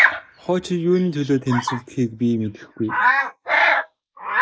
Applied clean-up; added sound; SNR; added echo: neural mask model Resemble Enhance denoiser.